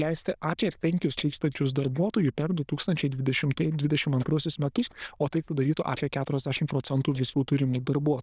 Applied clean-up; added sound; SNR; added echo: neural diffusion model UNIVERSE++.